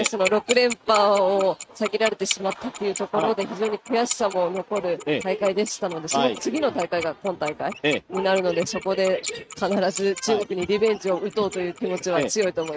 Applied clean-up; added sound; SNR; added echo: neural mask model RNNoise.